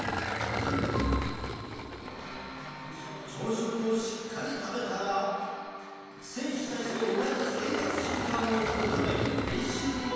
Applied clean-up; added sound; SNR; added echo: none; Engine; 2 dB; reverberation time 2.1 s.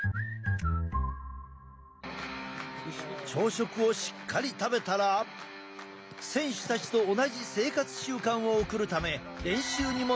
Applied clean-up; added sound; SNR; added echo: none; none; none; none.